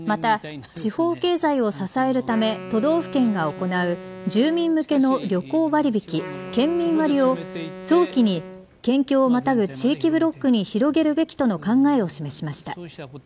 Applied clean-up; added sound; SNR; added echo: none; Wind instrument, woodwind instrument; 16 dB; none.